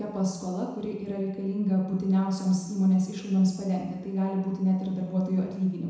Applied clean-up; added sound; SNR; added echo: none; none; none; reverberation time 1.0 s.